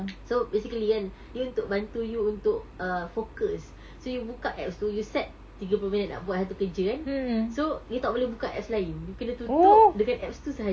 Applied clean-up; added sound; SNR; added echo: none; none; none; none.